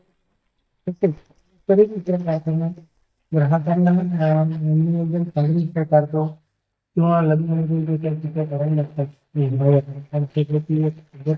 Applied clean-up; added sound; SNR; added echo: neural mask model DeepFilterNet 3.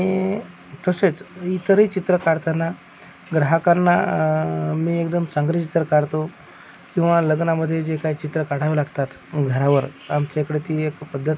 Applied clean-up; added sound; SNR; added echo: none; none; none; none.